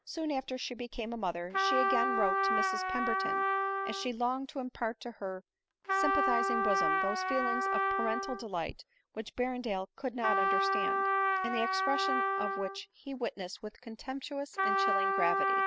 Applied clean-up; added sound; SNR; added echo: none; Trumpet; -4 dB; none.